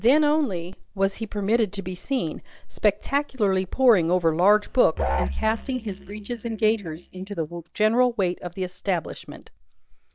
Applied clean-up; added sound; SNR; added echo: neural mask model DeepFilterNet 3.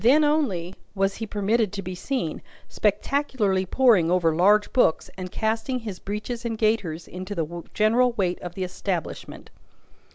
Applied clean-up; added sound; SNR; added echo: none; none; none; none.